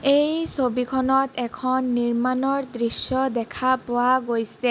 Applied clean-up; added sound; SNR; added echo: none; none; none; none.